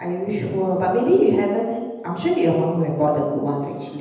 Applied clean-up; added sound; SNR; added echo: none; none; none; reverberation time 1.1 s.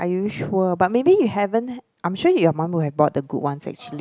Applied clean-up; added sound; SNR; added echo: none; none; none; none.